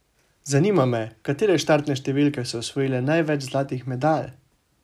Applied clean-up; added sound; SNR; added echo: none; none; none; none.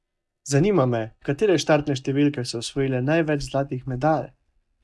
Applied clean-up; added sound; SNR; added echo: neural mask model DeepFilterNet 3.